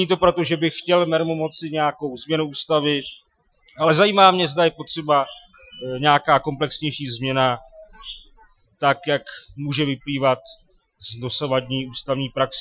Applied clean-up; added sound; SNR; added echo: classical method Wiener filter.